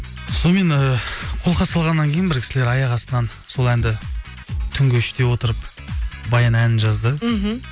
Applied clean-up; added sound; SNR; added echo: none; none; none; none.